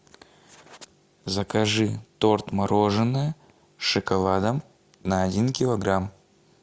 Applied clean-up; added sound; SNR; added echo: none; none; none; none.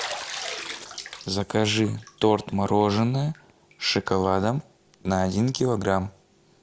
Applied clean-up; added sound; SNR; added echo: none; Bathtub (filling or washing); 15 dB; none.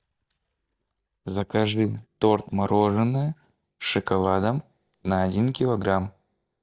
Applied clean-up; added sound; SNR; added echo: neural mask model DeepFilterNet 3.